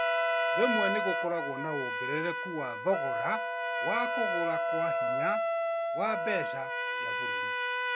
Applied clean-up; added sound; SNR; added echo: none; Wind instrument, woodwind instrument + Trumpet; -4 dB; none.